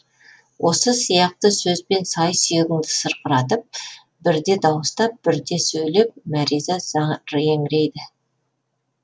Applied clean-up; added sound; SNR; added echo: none; none; none; none.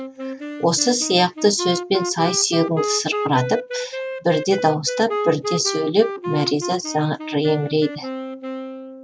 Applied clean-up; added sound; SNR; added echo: none; Wind instrument, woodwind instrument; 7 dB; none.